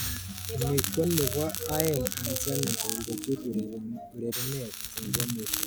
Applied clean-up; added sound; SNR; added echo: none; Crackle; 3 dB; none.